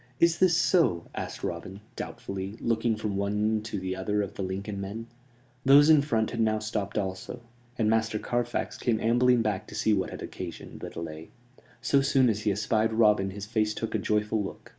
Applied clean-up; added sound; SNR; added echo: none; none; none; none.